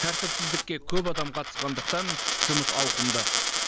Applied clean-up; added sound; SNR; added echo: none; Coin (dropping); -4 dB; none.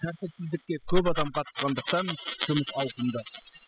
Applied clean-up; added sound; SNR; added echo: classical method spectral subtraction.